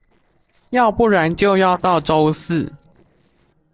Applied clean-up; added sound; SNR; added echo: neural separator model SepFormer DNS4.